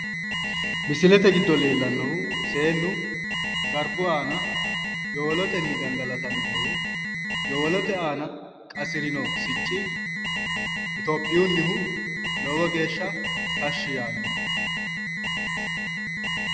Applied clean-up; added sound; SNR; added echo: none; Alarm; 1 dB; none.